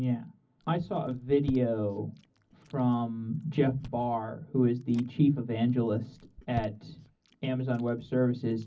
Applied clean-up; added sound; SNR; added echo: none; Chewing, mastication; 19 dB; reverberation time 0.4 s.